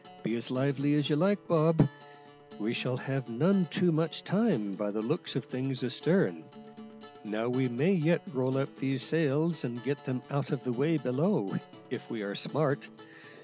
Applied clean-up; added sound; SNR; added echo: none; Acoustic guitar; 20 dB; none.